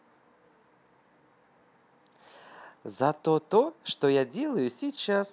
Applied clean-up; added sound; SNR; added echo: none; none; none; none.